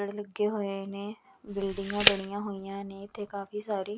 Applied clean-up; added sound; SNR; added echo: none; Tick; -1 dB; none.